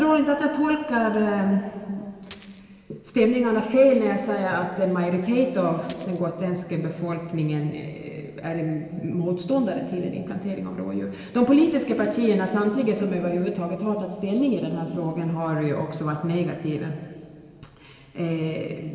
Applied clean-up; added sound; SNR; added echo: none; Coin (dropping); 17 dB; reverberation time 2.6 s.